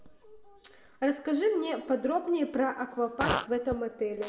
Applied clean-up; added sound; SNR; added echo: none; Fart; 6 dB; reverberation time 0.8 s.